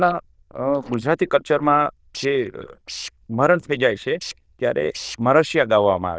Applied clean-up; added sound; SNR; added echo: neural diffusion model UNIVERSE++.